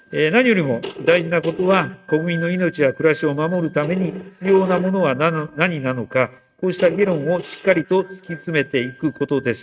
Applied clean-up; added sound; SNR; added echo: neural mask model RNNoise.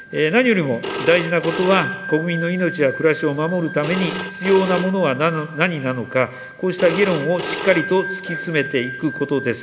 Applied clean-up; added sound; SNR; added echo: none; Telephone; 10 dB; none.